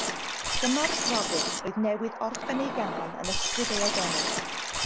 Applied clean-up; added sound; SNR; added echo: none; Liquid; -2 dB; none.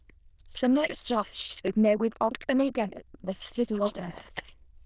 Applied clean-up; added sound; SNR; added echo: neural diffusion model UNIVERSE++.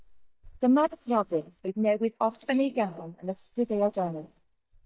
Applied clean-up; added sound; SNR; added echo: neural mask model DeepFilterNet 3.